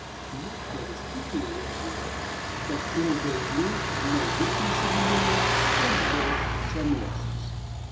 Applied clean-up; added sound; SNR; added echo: none; Truck; -4 dB; reverberation time 0.5 s.